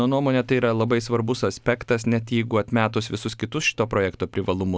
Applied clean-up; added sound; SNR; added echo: none; none; none; none.